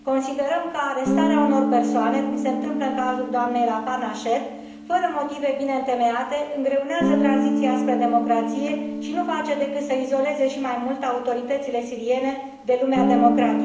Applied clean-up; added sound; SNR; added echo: none; Guitar; 2 dB; reverberation time 0.8 s.